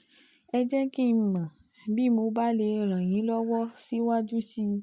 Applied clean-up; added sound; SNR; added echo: none; none; none; none.